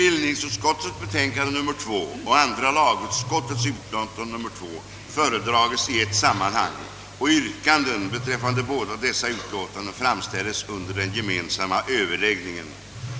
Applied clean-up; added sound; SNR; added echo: none; Growling; 13 dB; none.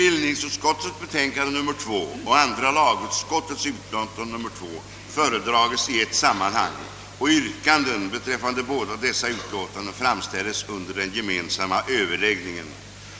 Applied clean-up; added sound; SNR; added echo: none; none; none; none.